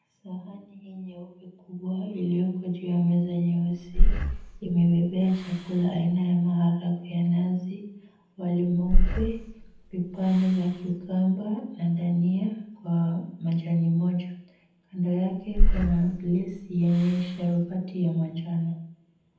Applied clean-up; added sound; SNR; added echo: none; Breathing; -2 dB; reverberation time 0.8 s.